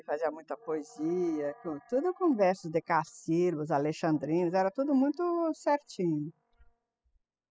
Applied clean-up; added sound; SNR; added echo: classical method spectral subtraction.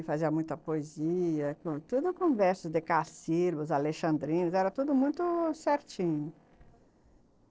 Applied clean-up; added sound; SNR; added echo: neural separator model SepFormer DNS4.